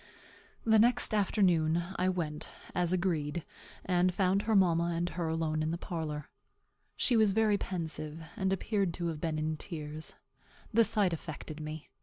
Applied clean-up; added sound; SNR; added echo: none; none; none; none.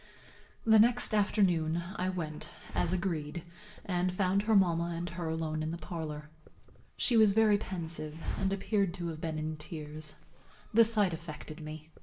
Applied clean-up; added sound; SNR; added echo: none; Hiss; 13 dB; reverberation time 0.5 s.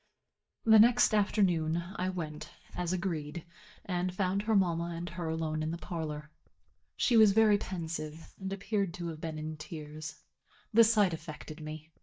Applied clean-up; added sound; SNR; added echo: neural mask model DeepFilterNet 3.